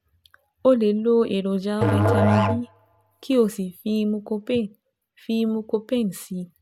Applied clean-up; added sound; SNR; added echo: none; Musical instrument; 0 dB; none.